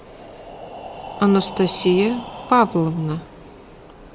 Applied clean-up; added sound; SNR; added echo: none; Breathing; 15 dB; none.